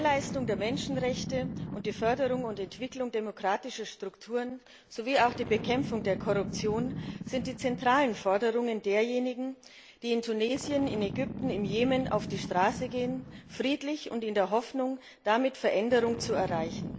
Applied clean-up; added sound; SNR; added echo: none; Boom; 10 dB; none.